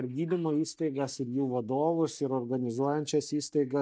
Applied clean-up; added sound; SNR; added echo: neural mask model DeepFilterNet 3.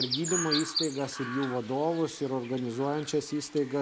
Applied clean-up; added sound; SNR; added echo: none; Chirp, tweet; 6 dB; none.